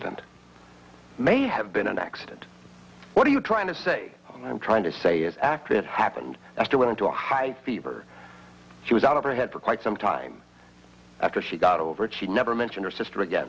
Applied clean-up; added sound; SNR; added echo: none; none; none; none.